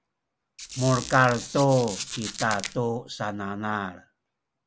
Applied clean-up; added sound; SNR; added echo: none; Squeak; 10 dB; none.